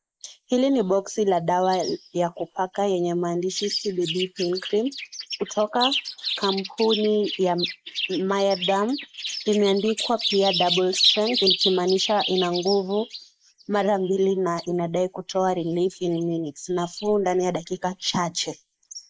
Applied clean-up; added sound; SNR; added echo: neural mask model Resemble Enhance denoiser.